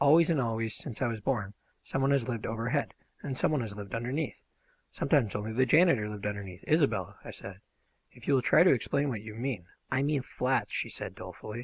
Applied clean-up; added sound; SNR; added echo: none; none; none; none.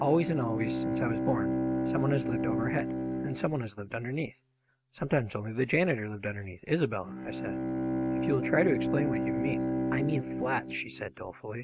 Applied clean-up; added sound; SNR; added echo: neural mask model RNNoise.